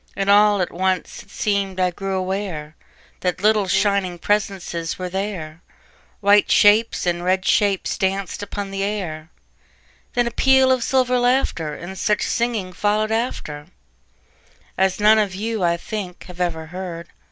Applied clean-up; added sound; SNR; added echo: none; Brass instrument; 20 dB; none.